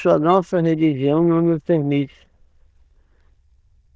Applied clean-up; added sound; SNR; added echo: neural diffusion model UNIVERSE++.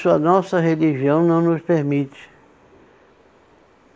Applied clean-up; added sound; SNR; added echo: neural mask model Resemble Enhance denoiser.